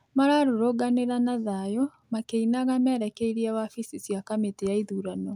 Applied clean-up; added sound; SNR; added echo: none; none; none; none.